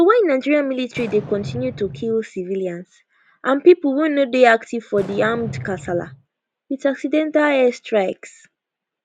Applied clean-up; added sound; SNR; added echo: none; Fireworks; 13 dB; none.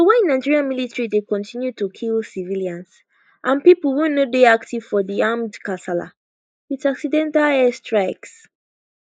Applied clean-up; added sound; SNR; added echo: neural mask model Resemble Enhance denoiser.